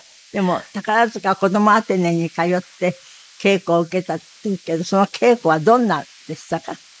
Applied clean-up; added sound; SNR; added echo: neural mask model Resemble Enhance denoiser.